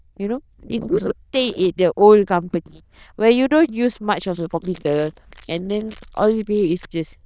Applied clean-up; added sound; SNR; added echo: neural diffusion model UNIVERSE++.